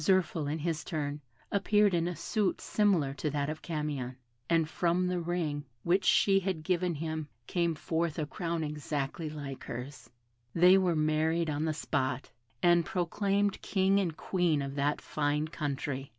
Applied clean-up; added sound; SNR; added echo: none; none; none; none.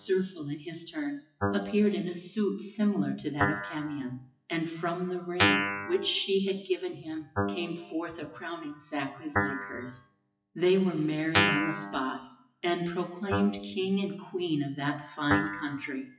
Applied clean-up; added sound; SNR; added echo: classical method WPE with log-MMSE.